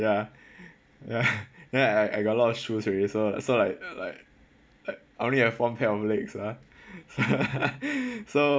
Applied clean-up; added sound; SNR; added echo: none; none; none; none.